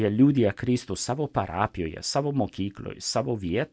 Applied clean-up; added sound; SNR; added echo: none; none; none; none.